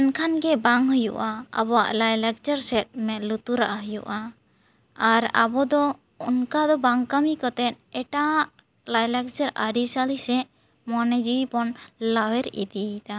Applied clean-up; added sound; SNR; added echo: none; none; none; none.